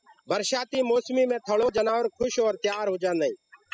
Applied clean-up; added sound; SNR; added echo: classical method spectral subtraction.